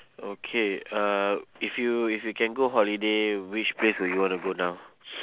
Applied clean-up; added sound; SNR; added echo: none; none; none; none.